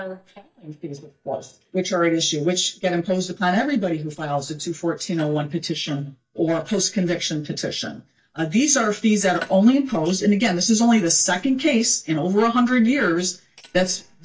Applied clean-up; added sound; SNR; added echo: neural mask model DeepFilterNet 3.